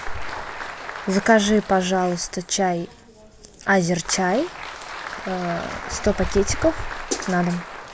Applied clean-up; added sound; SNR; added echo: none; Applause; 12 dB; none.